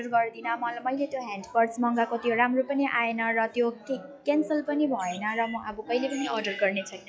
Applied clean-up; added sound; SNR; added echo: classical method log-MMSE.